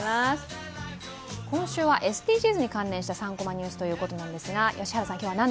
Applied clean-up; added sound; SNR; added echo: none; none; none; none.